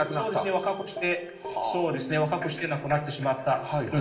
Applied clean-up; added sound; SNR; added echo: none; none; none; reverberation time 1.9 s.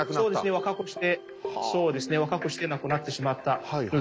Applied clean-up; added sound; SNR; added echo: none; none; none; none.